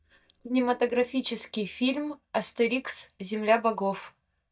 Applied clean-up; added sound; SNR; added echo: neural mask model DeepFilterNet 3.